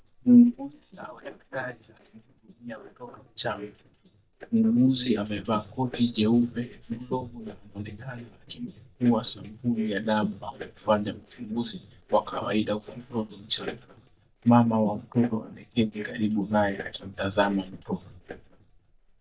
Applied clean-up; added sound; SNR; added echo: neural mask model DeepFilterNet 3.